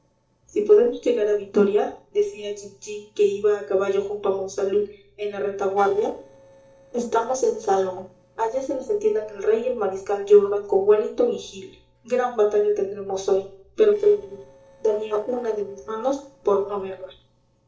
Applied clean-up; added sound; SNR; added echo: neural separator model SepFormer DNS4.